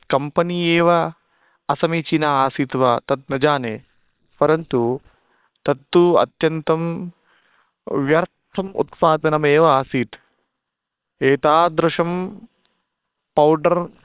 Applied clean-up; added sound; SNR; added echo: neural separator model SepFormer WHAM!.